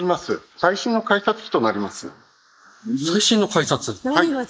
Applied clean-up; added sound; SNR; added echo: neural mask model Resemble Enhance denoiser.